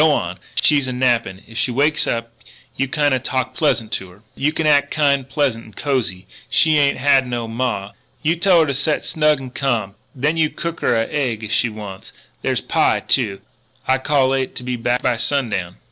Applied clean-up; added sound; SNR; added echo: none; none; none; none.